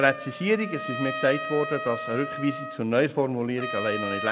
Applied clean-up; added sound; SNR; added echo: none; Trumpet; 8 dB; none.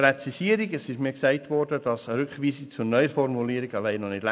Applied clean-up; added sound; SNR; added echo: none; none; none; none.